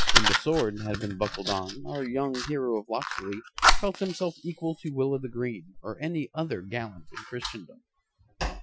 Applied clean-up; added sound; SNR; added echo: classical method Wiener filter.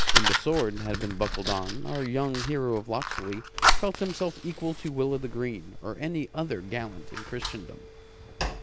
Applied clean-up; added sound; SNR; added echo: none; Fire; -2 dB; none.